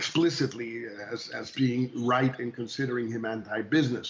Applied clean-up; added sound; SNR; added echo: neural mask model Resemble Enhance denoiser.